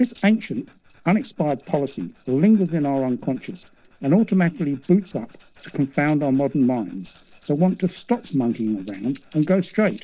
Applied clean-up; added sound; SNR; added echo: neural separator model SepFormer DNS4.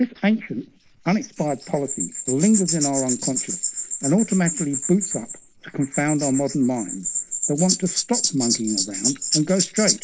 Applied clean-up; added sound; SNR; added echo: neural mask model Resemble Enhance denoiser.